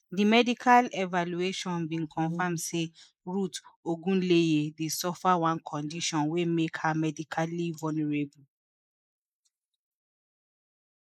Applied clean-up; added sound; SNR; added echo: neural mask model Resemble Enhance denoiser.